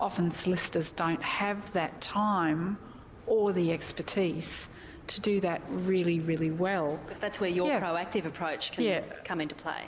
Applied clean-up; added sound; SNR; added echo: none; none; none; none.